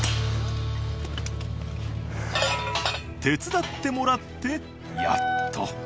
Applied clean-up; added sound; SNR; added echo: none; Wind instrument, woodwind instrument; 1 dB; none.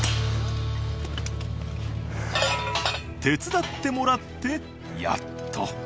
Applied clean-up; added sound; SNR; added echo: none; none; none; none.